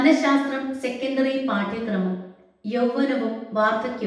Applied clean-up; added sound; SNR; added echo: none; none; none; reverberation time 0.8 s.